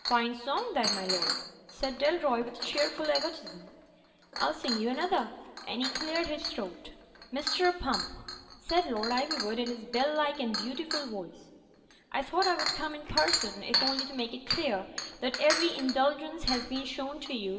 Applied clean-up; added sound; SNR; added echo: none; Chink, clink; 5 dB; reverberation time 2.2 s.